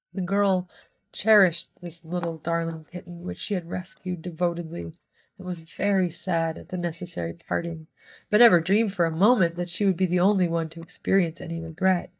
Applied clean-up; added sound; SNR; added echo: neural mask model DeepFilterNet 3.